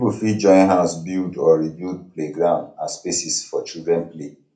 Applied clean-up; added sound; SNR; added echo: none; none; none; reverberation time 0.3 s.